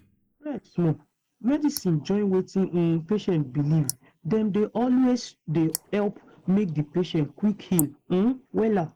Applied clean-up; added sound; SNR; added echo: neural mask model Resemble Enhance denoiser.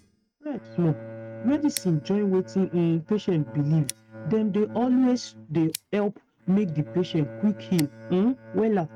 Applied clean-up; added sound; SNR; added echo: neural mask model RNNoise.